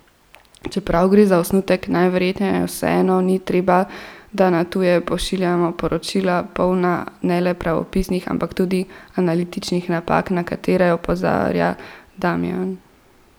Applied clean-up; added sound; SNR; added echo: none; none; none; none.